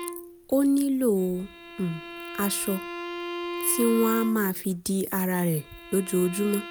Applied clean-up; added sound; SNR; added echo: none; Bowed string instrument; 11 dB; none.